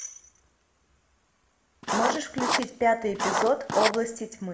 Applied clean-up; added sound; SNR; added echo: none; Writing; 0 dB; reverberation time 0.5 s.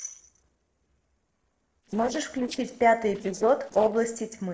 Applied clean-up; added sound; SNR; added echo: neural separator model SepFormer DNS4.